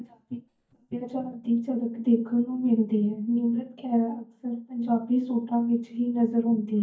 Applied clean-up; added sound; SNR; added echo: neural mask model DeepFilterNet 3.